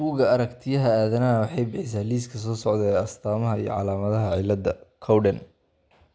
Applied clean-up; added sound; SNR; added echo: none; none; none; none.